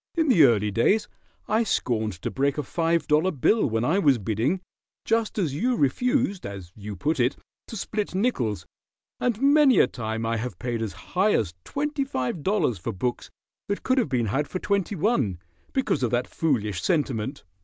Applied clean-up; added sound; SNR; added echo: none; none; none; none.